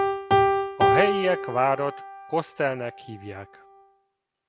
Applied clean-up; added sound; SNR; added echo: none; Piano; -2 dB; none.